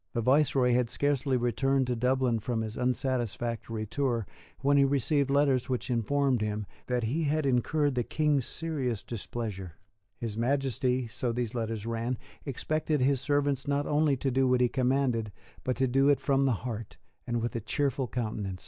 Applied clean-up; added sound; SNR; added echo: none; none; none; none.